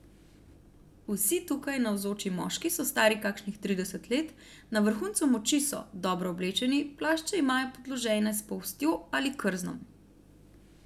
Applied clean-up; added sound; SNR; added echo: none; none; none; none.